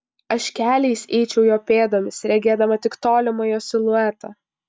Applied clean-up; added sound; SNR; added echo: none; none; none; none.